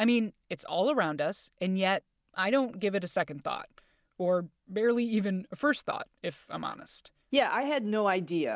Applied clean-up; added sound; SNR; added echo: none; none; none; none.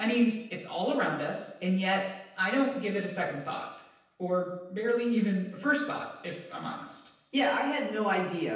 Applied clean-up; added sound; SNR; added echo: none; none; none; reverberation time 0.9 s.